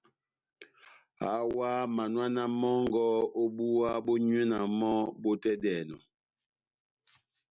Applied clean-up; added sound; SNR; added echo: none; none; none; none.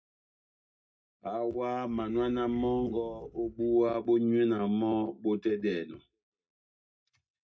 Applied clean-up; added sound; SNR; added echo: neural mask model DeepFilterNet 3.